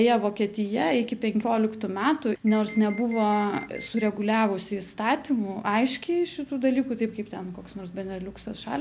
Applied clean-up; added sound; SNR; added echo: none; Alarm; 16 dB; none.